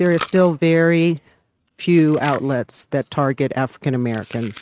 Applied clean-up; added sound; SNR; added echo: neural mask model RNNoise.